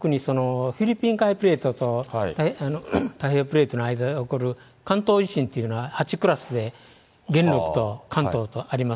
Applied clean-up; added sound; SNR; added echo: none; none; none; none.